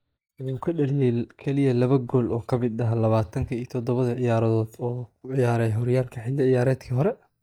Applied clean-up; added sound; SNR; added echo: neural mask model DeepFilterNet 3.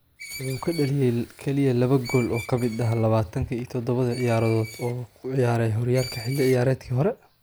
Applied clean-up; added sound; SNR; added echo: none; Screech; 18 dB; none.